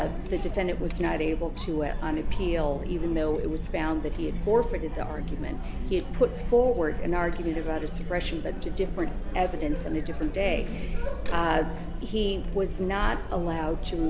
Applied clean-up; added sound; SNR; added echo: none; Chatter; 2 dB; none.